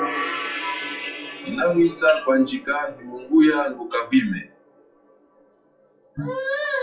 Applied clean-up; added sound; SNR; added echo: classical method WPE with log-MMSE.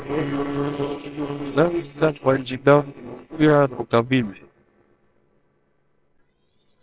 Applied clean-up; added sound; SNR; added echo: neural separator model SepFormer WHAMR!.